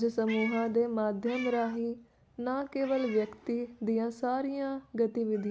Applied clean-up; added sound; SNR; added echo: none; Meow; 17 dB; none.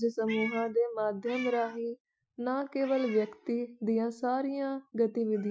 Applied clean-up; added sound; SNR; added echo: classical method Wiener filter.